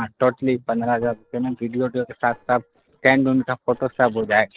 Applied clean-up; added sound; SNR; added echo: neural separator model SepFormer DNS4.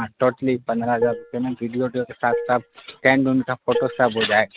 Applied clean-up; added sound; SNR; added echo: none; Dishes, pots, and pans; 8 dB; none.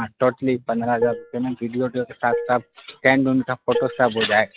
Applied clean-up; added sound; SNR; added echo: classical method log-MMSE.